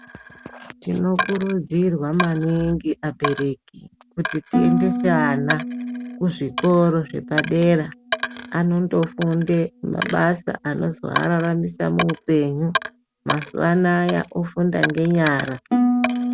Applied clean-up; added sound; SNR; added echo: none; Coin (dropping) + Harp; 5 dB; none.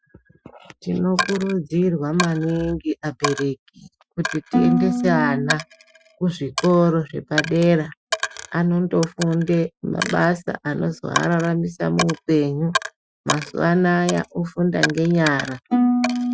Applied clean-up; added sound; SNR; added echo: classical method Wiener filter.